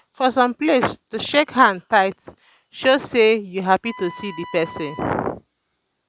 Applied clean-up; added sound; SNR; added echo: none; Wind instrument, woodwind instrument; 17 dB; none.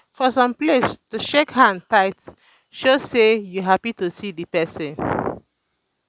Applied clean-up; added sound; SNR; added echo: none; none; none; none.